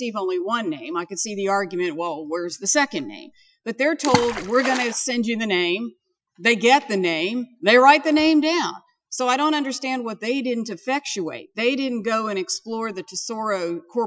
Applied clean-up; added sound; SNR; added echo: classical method Wiener filter.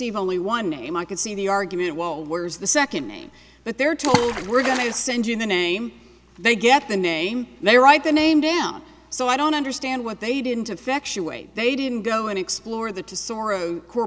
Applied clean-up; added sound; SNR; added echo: none; Water / Splash, splatter; 4 dB; none.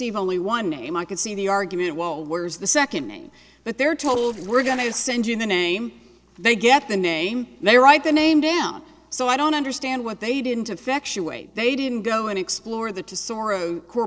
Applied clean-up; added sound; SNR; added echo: neural separator model SepFormer DNS4.